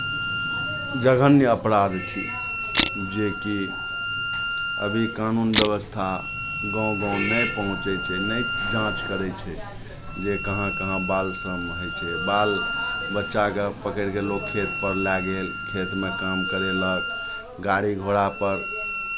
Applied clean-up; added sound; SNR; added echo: none; Bowed string instrument + Camera; 4 dB; none.